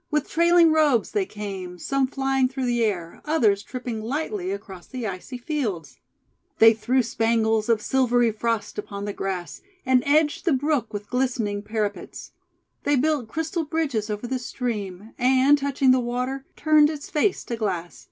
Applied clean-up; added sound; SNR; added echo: none; none; none; none.